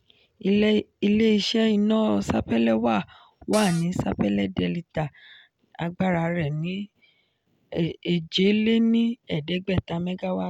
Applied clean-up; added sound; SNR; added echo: none; Cupboard open or close; 10 dB; none.